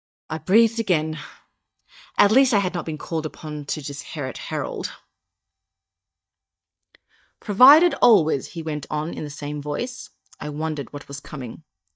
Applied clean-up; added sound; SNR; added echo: neural mask model DeepFilterNet 3.